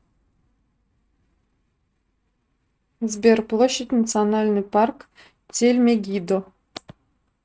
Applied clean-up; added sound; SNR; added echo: neural mask model RNNoise.